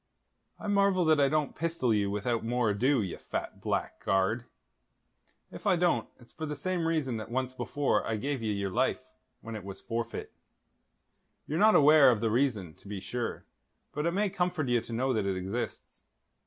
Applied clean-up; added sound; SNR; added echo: none; none; none; none.